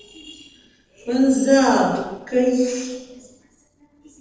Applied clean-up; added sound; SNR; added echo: neural separator model SepFormer DNS4.